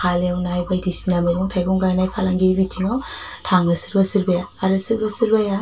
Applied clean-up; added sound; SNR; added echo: none; none; none; reverberation time 0.2 s.